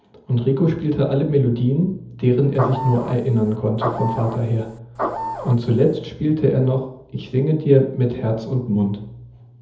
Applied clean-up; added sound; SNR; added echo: none; Printer / Engine; 8 dB; reverberation time 0.7 s.